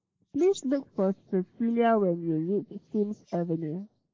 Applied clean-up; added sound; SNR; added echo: neural mask model Resemble Enhance denoiser.